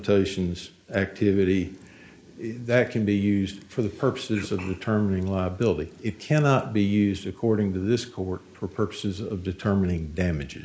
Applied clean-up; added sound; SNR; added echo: neural mask model Resemble Enhance denoiser.